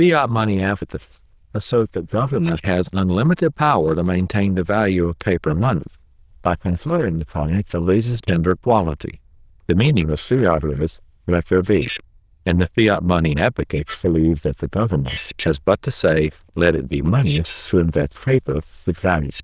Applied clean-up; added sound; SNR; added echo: neural diffusion model UNIVERSE++.